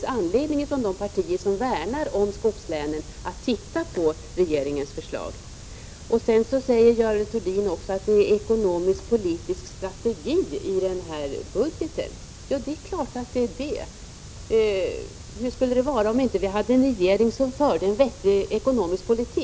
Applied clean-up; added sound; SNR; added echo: none; none; none; none.